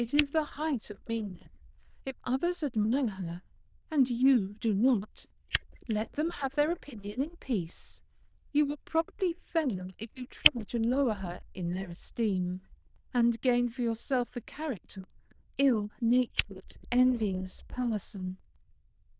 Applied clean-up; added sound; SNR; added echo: neural diffusion model UNIVERSE++.